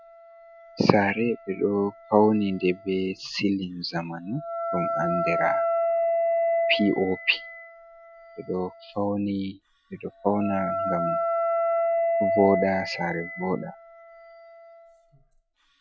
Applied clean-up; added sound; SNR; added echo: classical method log-MMSE.